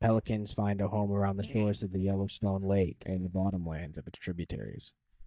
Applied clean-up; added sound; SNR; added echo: neural mask model DeepFilterNet 3.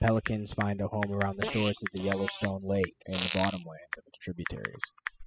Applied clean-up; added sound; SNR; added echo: classical method spectral subtraction.